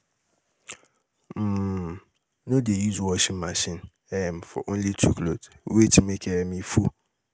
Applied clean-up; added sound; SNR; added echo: none; none; none; none.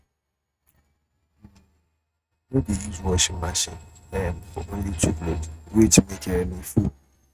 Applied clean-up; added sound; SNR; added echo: neural mask model RNNoise.